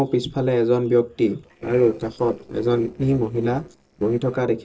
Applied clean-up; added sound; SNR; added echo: neural separator model SepFormer DNS4.